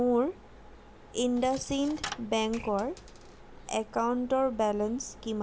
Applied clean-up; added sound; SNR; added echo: none; Coin (dropping); 16 dB; none.